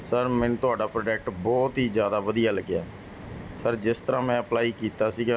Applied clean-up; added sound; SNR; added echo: none; none; none; none.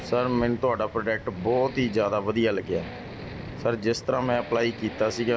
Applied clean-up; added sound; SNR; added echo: none; Accelerating, revving, vroom; 15 dB; none.